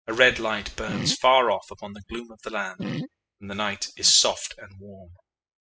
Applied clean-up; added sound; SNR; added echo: classical method spectral subtraction.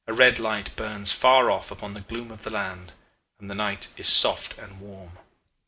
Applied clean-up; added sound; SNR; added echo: none; none; none; none.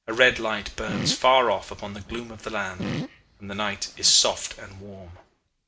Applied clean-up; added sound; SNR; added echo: none; Fart; 10 dB; none.